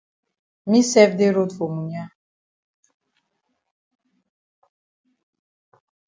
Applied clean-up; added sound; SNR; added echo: none; none; none; none.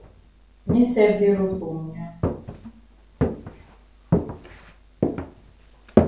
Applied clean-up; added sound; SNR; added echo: none; Walk, footsteps; 1 dB; reverberation time 0.4 s.